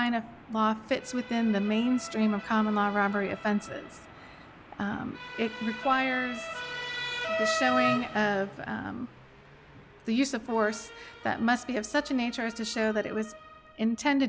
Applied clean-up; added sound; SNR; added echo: none; Motor vehicle (road) / Siren; 9 dB; none.